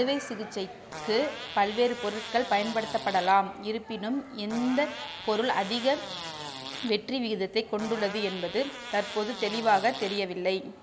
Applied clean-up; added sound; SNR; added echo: none; Fart; 11 dB; none.